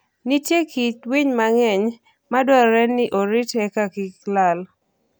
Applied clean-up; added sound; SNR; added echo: none; none; none; none.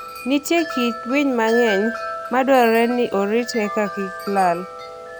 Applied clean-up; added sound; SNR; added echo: none; Wind chime; 11 dB; none.